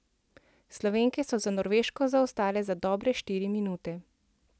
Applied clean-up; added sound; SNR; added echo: none; none; none; none.